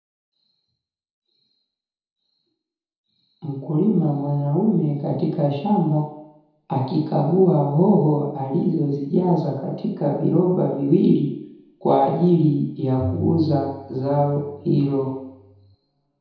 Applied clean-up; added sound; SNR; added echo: none; Bowed string instrument; 13 dB; reverberation time 1.0 s.